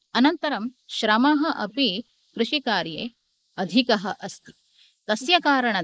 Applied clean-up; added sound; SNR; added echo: neural mask model Resemble Enhance denoiser.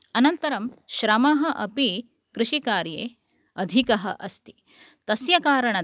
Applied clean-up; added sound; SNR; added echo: none; none; none; none.